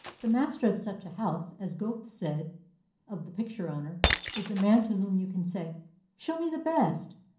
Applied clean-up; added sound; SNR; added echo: none; Shatter; 9 dB; reverberation time 0.6 s.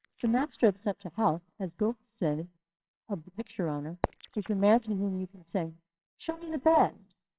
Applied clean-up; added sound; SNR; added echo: neural separator model SepFormer WHAMR!.